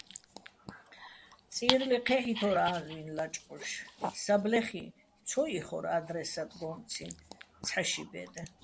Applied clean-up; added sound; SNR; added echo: none; Dog; 10 dB; none.